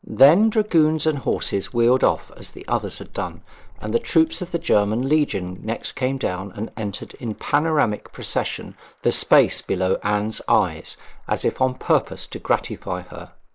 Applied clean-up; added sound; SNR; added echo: neural mask model Resemble Enhance denoiser.